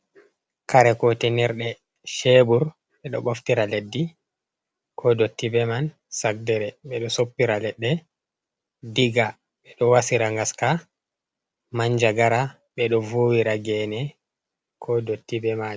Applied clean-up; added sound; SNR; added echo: none; none; none; none.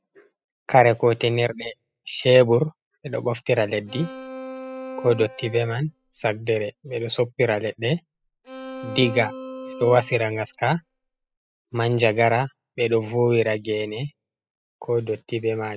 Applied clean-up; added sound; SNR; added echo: classical method spectral subtraction.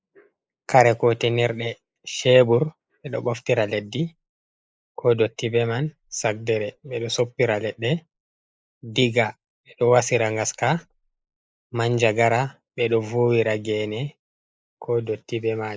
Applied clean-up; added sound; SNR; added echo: neural mask model Resemble Enhance denoiser.